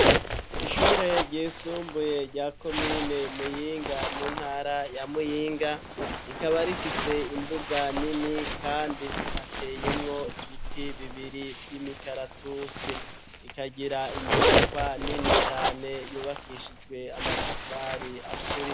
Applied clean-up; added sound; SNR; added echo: none; Zipper (clothing); -2 dB; none.